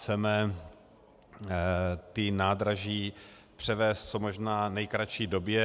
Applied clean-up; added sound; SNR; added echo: none; none; none; none.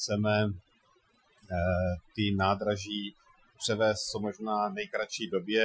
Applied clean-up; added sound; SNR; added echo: classical method Wiener filter.